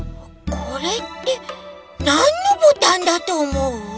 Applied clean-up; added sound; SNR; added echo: none; none; none; none.